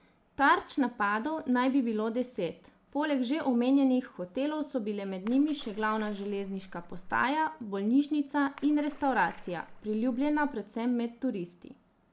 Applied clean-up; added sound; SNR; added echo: none; Splash, splatter; 17 dB; none.